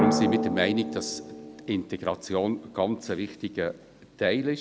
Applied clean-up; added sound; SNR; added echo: none; Drum; 4 dB; none.